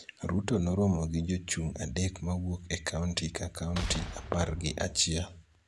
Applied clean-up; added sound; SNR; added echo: none; Boom; 7 dB; none.